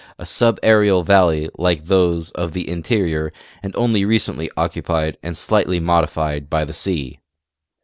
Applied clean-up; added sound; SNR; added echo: none; none; none; none.